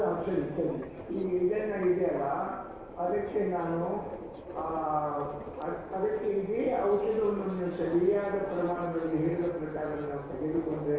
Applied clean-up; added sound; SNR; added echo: none; Subway, metro, underground; 12 dB; reverberation time 1.1 s.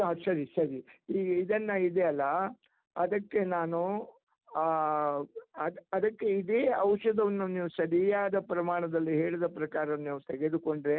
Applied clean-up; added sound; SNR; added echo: none; none; none; none.